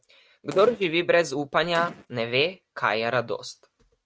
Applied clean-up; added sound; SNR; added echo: neural mask model RNNoise.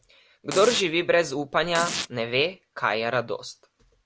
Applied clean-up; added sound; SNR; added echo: none; Domestic sounds, home sounds; 9 dB; none.